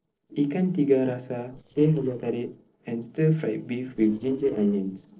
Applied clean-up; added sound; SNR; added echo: neural separator model SepFormer DNS4.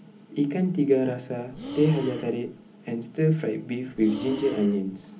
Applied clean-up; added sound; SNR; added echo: none; Breathing; 12 dB; reverberation time 0.4 s.